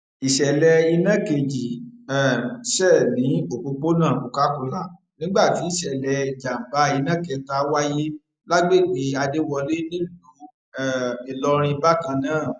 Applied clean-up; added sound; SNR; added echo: none; none; none; none.